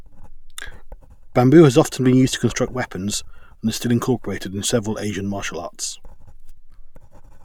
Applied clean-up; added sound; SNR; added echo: none; Writing; 15 dB; none.